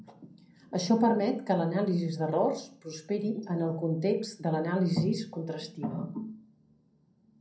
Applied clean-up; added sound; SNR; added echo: none; none; none; reverberation time 0.6 s.